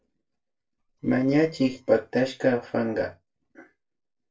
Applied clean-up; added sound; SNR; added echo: neural separator model SepFormer DNS4.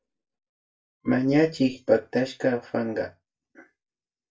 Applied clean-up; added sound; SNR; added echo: neural mask model DeepFilterNet 3.